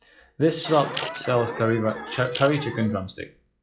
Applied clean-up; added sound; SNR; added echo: classical method log-MMSE.